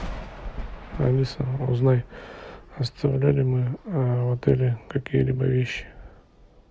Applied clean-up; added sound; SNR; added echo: none; Thunder; 16 dB; none.